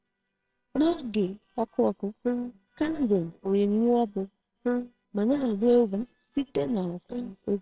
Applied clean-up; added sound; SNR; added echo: neural separator model SepFormer WHAMR!.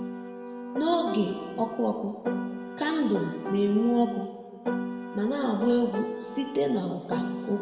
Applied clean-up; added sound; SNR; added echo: none; Piano; 7 dB; reverberation time 1.6 s.